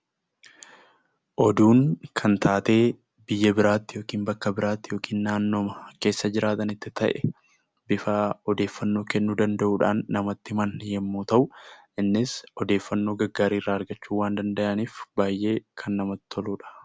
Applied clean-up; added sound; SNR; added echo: none; none; none; none.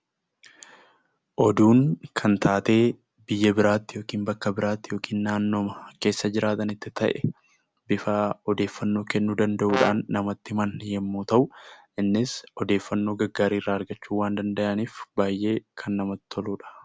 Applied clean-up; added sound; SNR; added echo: none; Brass instrument; 6 dB; none.